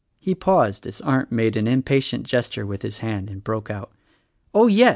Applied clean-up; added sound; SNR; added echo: none; none; none; none.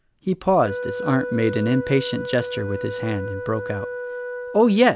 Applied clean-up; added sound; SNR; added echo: none; Wind instrument, woodwind instrument; 8 dB; none.